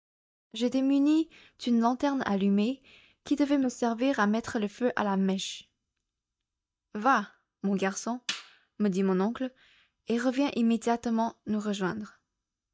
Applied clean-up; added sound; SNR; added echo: neural mask model DeepFilterNet 3.